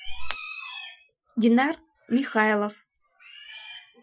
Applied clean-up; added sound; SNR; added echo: classical method Wiener filter.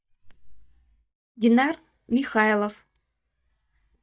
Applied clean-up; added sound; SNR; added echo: neural mask model DeepFilterNet 3.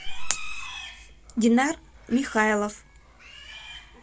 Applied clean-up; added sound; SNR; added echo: none; Livestock, farm animals, working animals; 17 dB; none.